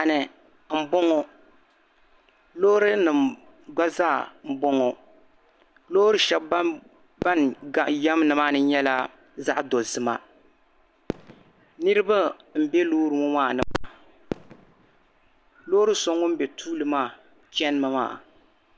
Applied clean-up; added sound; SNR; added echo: none; Fireworks; 18 dB; none.